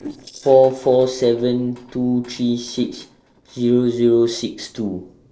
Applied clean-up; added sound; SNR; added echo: neural separator model SepFormer DNS4.